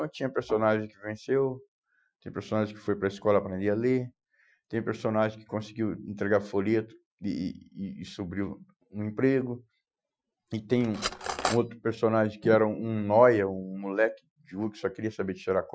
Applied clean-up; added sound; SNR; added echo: classical method Wiener filter.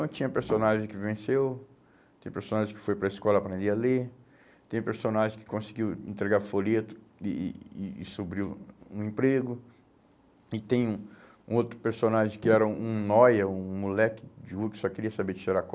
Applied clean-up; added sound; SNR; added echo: none; none; none; none.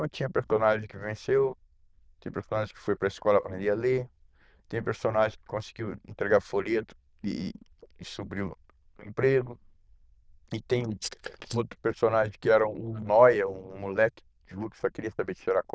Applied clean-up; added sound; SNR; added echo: neural diffusion model UNIVERSE++.